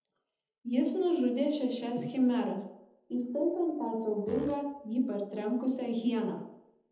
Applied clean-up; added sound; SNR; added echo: neural separator model SepFormer DNS4.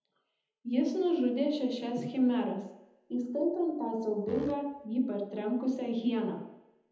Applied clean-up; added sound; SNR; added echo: none; Fart; 13 dB; reverberation time 0.8 s.